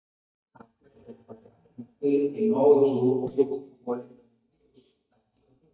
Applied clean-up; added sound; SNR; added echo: neural mask model DeepFilterNet 3.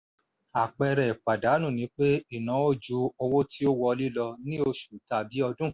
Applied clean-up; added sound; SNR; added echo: none; none; none; none.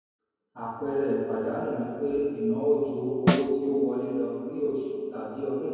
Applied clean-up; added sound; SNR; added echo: none; Snare drum; 3 dB; reverberation time 2.2 s.